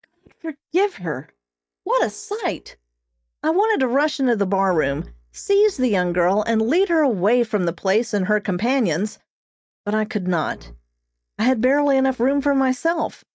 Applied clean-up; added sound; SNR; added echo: neural mask model DeepFilterNet 3.